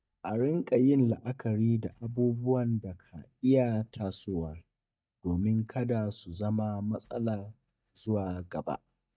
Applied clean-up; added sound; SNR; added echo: neural mask model DeepFilterNet 3.